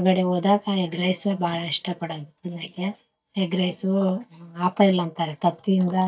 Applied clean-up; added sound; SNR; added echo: neural mask model DeepFilterNet 3.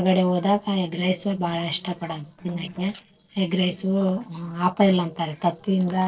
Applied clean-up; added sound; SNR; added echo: neural separator model SepFormer DNS4.